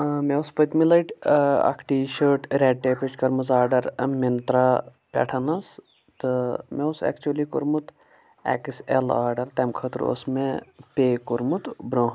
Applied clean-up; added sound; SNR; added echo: none; none; none; none.